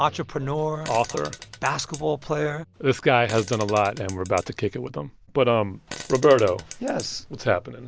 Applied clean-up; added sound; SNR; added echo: none; Fart; 18 dB; none.